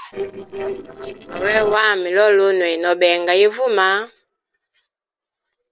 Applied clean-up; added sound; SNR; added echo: neural separator model SepFormer DNS4.